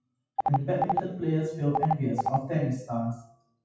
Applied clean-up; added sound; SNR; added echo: classical method WPE with log-MMSE.